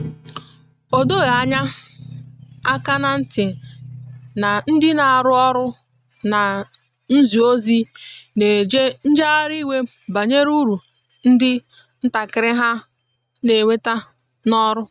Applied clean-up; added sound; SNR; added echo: neural mask model RNNoise.